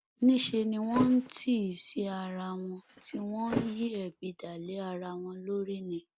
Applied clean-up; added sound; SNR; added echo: none; Thump, thud; 11 dB; none.